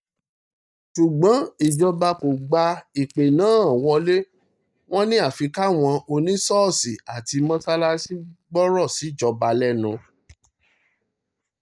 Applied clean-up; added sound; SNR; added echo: neural mask model DeepFilterNet 3.